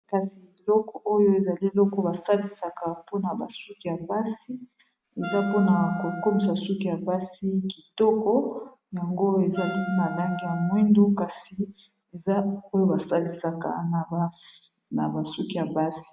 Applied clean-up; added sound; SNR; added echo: none; Wind instrument, woodwind instrument; 11 dB; none.